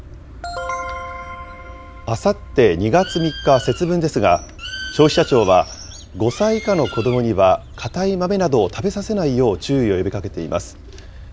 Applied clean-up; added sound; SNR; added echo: none; Bird; 16 dB; none.